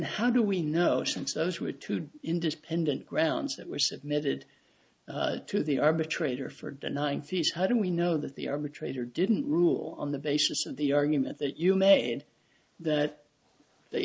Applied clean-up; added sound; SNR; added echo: none; none; none; none.